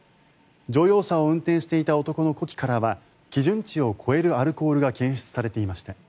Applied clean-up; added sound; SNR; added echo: none; none; none; none.